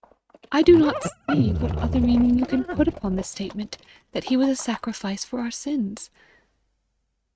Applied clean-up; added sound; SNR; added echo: neural mask model RNNoise.